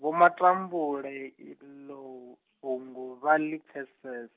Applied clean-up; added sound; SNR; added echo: none; none; none; none.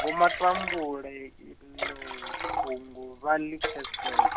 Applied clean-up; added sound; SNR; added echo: none; Liquid; 2 dB; none.